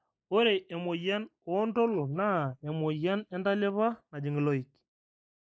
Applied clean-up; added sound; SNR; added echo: neural mask model Resemble Enhance denoiser.